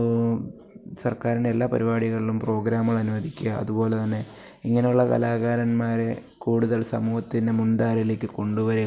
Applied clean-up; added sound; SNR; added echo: none; none; none; none.